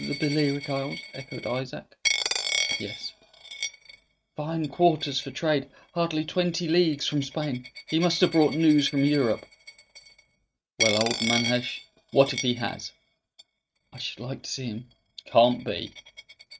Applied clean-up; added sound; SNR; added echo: neural mask model RNNoise.